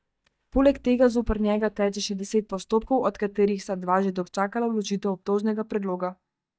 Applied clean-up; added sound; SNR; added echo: neural mask model DeepFilterNet 3.